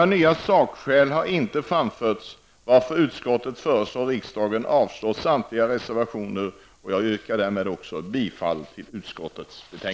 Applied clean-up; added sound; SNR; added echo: none; none; none; none.